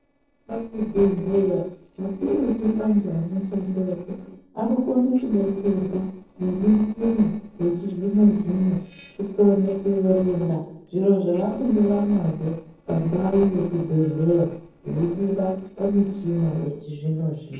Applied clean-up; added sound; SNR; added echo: neural separator model SepFormer DNS4.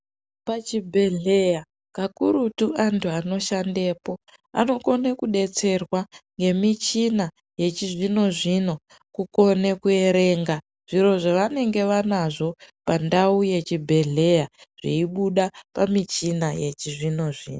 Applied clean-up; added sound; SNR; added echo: none; none; none; none.